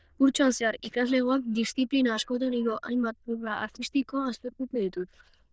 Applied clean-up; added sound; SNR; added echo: neural diffusion model UNIVERSE++.